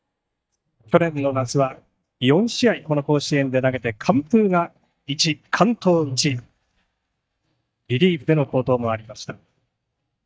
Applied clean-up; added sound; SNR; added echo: neural mask model DeepFilterNet 3.